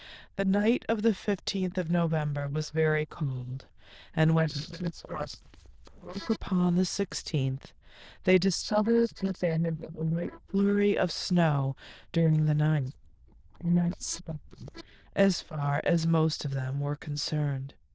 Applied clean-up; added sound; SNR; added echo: neural diffusion model UNIVERSE++.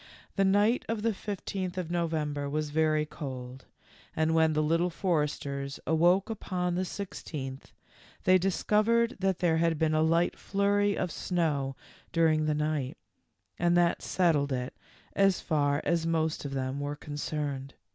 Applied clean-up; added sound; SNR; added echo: none; none; none; none.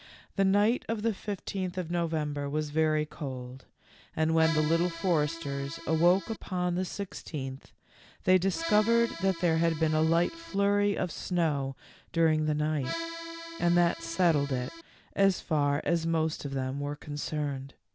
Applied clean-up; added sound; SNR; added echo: none; Accordion; 11 dB; none.